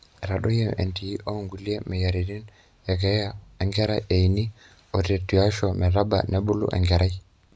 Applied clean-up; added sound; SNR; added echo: none; none; none; none.